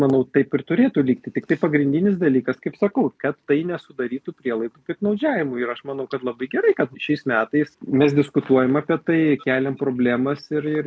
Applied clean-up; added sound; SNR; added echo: none; none; none; none.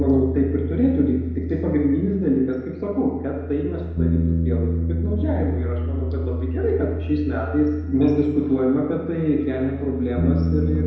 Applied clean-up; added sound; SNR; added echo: none; Bass guitar; 3 dB; reverberation time 1.0 s.